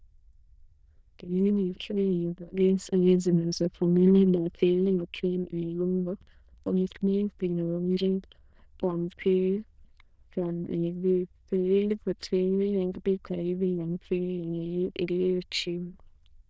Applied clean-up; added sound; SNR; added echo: neural diffusion model UNIVERSE++.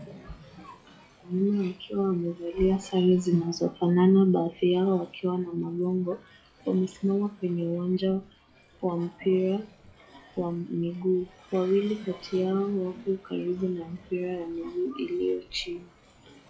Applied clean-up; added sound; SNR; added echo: classical method log-MMSE.